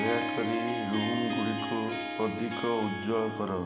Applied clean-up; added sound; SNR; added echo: none; Harp; 3 dB; none.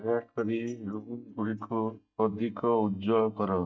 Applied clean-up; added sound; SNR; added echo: neural mask model DeepFilterNet 3.